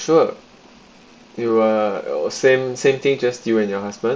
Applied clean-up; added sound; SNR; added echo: none; none; none; none.